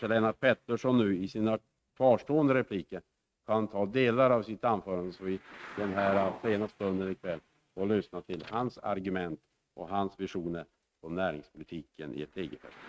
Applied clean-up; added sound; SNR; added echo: neural mask model RNNoise.